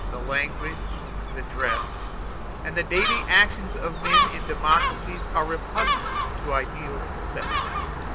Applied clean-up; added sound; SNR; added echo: none; Gull, seagull; -1 dB; none.